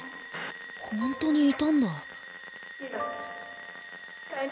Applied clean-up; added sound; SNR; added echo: none; none; none; none.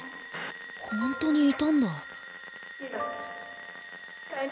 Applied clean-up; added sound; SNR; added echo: none; Glockenspiel; 17 dB; none.